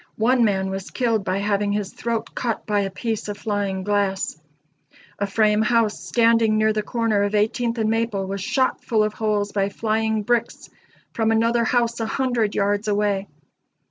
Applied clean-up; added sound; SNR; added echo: none; none; none; none.